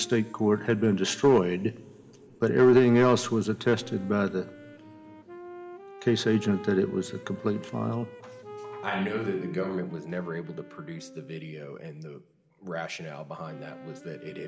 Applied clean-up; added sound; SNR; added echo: none; Wind instrument, woodwind instrument; 19 dB; reverberation time 1.7 s.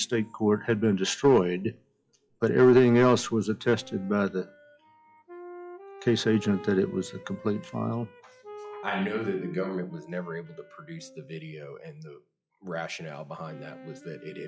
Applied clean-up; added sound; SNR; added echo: classical method WPE with log-MMSE.